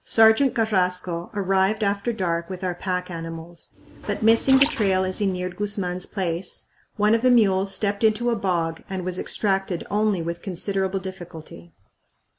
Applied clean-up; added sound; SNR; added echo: none; Liquid; 9 dB; none.